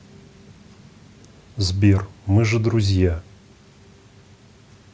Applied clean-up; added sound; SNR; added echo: none; none; none; none.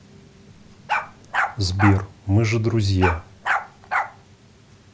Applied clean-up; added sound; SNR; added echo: none; Bark; 3 dB; none.